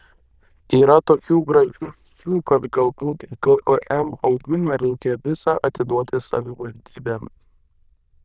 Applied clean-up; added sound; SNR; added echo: neural diffusion model UNIVERSE++.